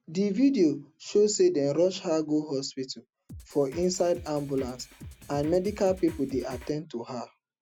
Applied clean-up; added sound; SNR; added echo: none; Drum kit; 17 dB; none.